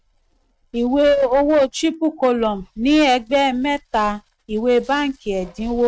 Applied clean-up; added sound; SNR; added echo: neural mask model RNNoise.